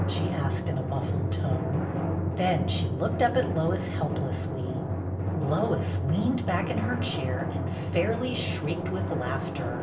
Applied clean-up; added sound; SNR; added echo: none; Drum; -1 dB; reverberation time 0.4 s.